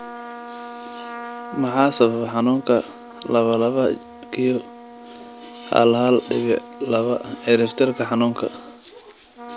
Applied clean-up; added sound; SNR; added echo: none; Trumpet; 16 dB; none.